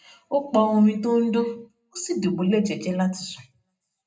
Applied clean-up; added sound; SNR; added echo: none; none; none; reverberation time 0.2 s.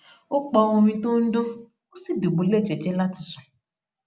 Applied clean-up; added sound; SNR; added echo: none; none; none; none.